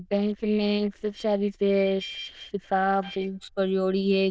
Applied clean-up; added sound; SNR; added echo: neural diffusion model UNIVERSE++.